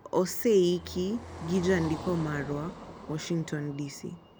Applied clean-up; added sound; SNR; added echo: none; Car passing by; 13 dB; none.